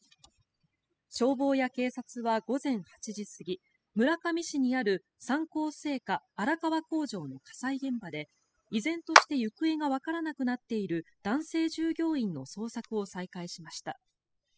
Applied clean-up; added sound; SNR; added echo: classical method spectral subtraction.